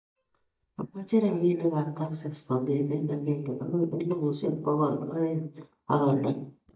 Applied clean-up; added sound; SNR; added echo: neural mask model DeepFilterNet 3.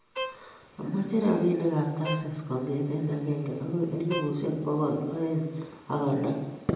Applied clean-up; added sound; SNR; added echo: none; Bowed string instrument; 12 dB; reverberation time 0.9 s.